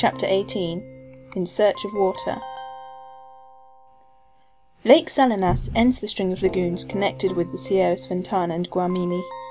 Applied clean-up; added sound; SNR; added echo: none; Keyboard (musical); 16 dB; none.